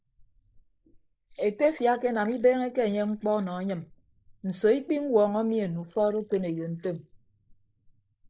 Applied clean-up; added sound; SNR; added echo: neural mask model Resemble Enhance denoiser.